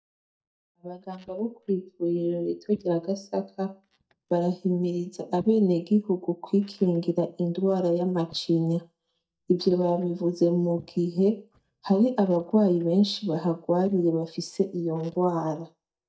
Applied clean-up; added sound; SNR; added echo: neural mask model DeepFilterNet 3.